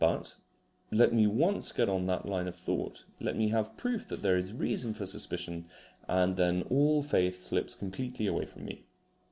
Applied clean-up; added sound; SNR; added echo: none; none; none; none.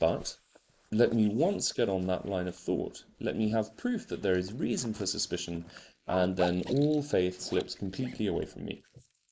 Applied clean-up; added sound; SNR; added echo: neural mask model Resemble Enhance denoiser.